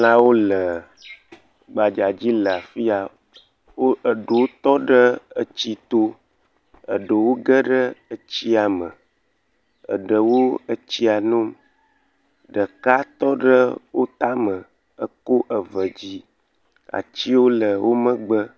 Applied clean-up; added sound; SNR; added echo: none; none; none; none.